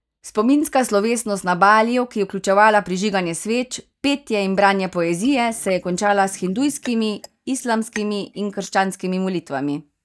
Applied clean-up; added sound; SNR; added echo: neural mask model DeepFilterNet 3.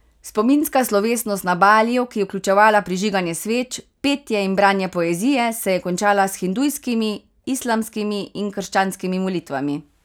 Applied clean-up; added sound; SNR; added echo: none; none; none; none.